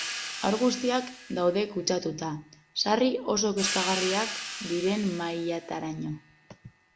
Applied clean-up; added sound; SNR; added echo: none; Cymbal; 9 dB; none.